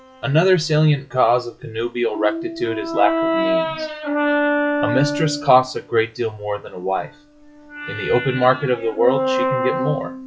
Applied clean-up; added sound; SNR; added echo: classical method log-MMSE.